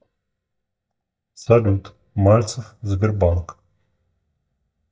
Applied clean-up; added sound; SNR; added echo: neural mask model DeepFilterNet 3.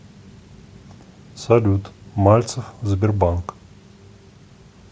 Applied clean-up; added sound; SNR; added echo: none; none; none; none.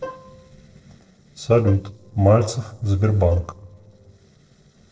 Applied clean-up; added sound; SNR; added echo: neural separator model SepFormer DNS4.